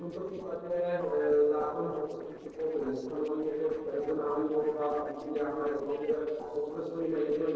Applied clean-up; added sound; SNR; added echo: neural separator model SepFormer DNS4.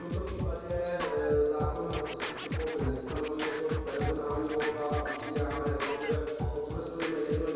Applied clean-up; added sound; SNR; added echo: none; Scratching (performance technique); 3 dB; reverberation time 2.2 s.